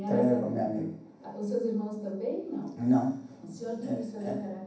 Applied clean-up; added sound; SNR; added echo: none; none; none; reverberation time 0.7 s.